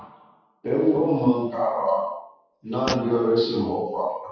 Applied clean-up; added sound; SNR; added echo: classical method WPE with log-MMSE.